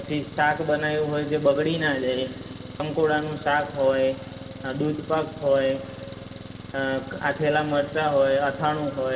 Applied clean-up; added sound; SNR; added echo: none; Engine; 14 dB; reverberation time 2.0 s.